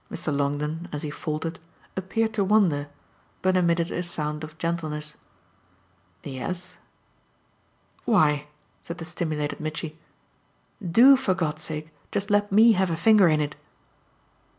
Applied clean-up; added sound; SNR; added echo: none; none; none; none.